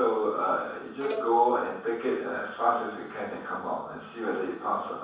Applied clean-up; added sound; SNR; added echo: none; Bowed string instrument; 9 dB; reverberation time 0.7 s.